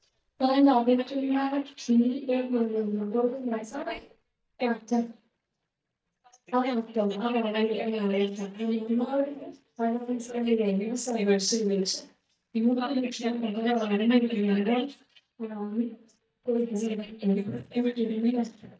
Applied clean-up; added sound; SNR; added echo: neural mask model DeepFilterNet 3.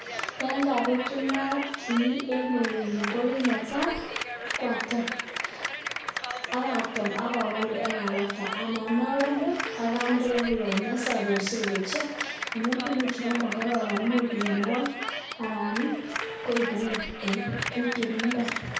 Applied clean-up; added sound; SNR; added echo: none; Clapping; 5 dB; reverberation time 0.7 s.